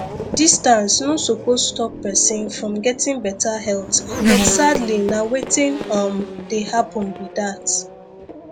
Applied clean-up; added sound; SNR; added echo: none; Race car, auto racing / Accelerating, revving, vroom; 6 dB; none.